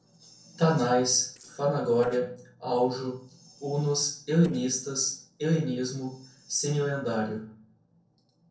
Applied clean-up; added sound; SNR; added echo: neural separator model SepFormer DNS4.